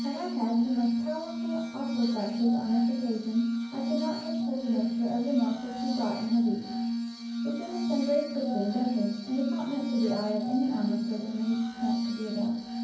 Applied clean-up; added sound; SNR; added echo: none; Glass; 1 dB; reverberation time 0.9 s.